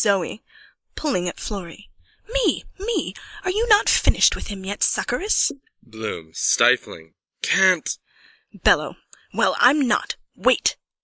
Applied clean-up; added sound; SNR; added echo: neural mask model Resemble Enhance denoiser.